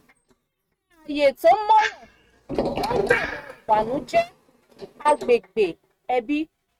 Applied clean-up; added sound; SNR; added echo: neural mask model RNNoise.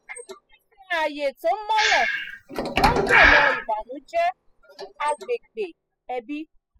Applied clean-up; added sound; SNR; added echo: classical method spectral subtraction.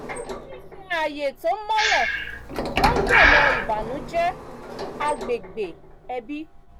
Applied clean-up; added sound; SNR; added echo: none; Breathing + Sliding door; -3 dB; none.